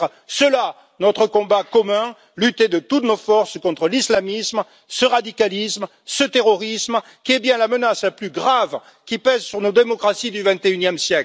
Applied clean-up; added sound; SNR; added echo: none; none; none; none.